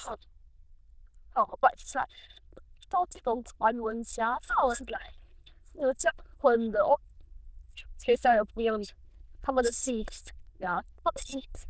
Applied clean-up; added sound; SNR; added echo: neural diffusion model UNIVERSE++.